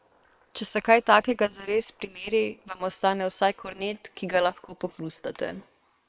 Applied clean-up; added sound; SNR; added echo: neural separator model SepFormer WHAM!.